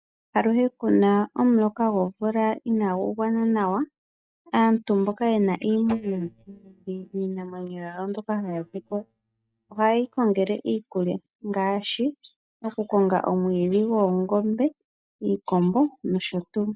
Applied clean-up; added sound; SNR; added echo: neural mask model DeepFilterNet 3.